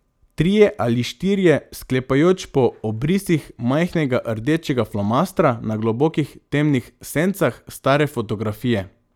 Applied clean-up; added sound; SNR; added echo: none; none; none; none.